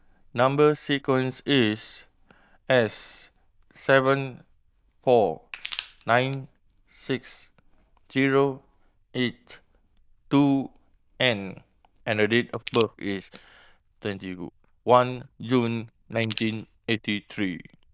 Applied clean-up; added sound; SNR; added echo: neural diffusion model UNIVERSE++.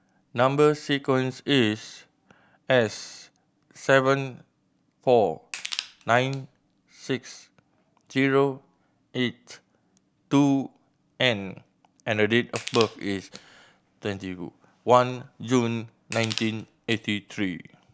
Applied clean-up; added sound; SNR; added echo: none; Crushing; 13 dB; none.